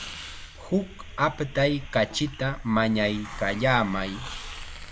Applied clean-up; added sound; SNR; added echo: none; Hiss; 12 dB; none.